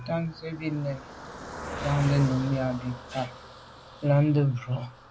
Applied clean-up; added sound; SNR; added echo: none; Car passing by; 12 dB; none.